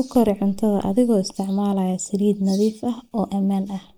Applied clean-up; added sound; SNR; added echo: neural mask model Resemble Enhance denoiser.